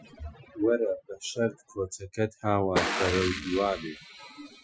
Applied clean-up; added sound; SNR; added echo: classical method Wiener filter.